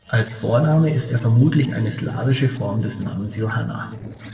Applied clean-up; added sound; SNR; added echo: neural separator model SepFormer DNS4.